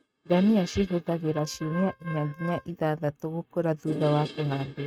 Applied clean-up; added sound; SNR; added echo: neural mask model RNNoise.